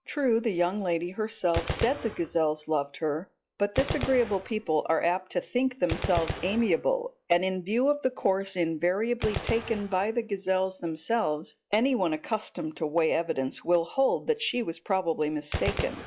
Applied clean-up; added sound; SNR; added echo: classical method log-MMSE.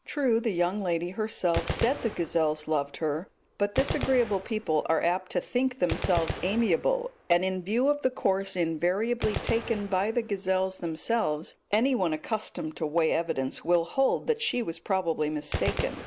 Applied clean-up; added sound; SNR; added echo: none; Gunshot, gunfire; 11 dB; none.